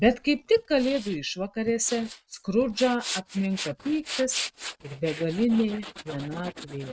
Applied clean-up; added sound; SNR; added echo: neural mask model RNNoise.